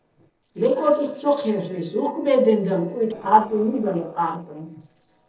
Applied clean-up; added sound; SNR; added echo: neural separator model SepFormer DNS4.